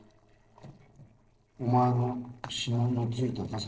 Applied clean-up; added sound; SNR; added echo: neural separator model SepFormer DNS4.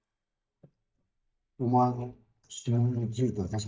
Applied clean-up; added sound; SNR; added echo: neural mask model DeepFilterNet 3.